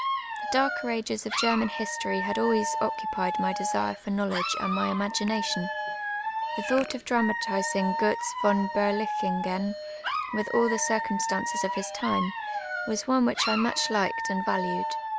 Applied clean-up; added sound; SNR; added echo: none; Alarm / Dog; 3 dB; none.